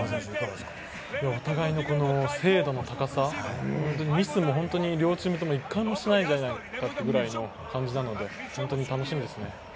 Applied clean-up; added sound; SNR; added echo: none; none; none; none.